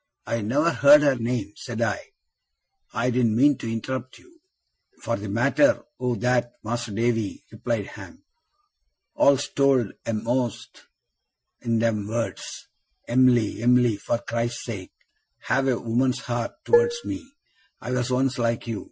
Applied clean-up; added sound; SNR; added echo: classical method Wiener filter.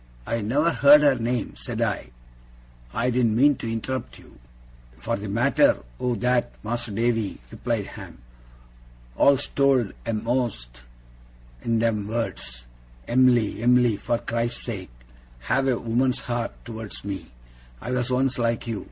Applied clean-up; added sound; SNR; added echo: none; none; none; none.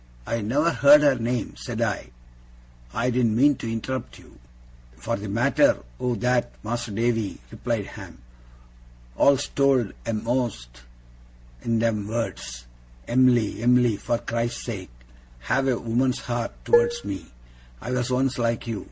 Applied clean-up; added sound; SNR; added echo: none; Dishes, pots, and pans; -1 dB; none.